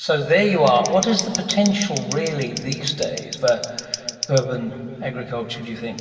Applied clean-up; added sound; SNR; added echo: none; Scissors; 11 dB; reverberation time 2.7 s.